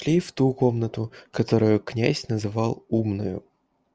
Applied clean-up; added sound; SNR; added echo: none; none; none; none.